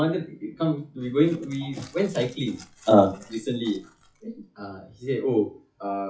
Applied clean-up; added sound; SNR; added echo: classical method WPE with log-MMSE.